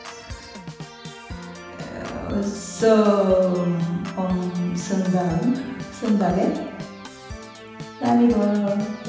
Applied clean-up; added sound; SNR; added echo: none; Organ; 14 dB; reverberation time 1.0 s.